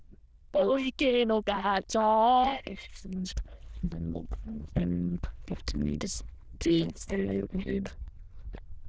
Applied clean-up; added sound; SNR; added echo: neural diffusion model UNIVERSE++.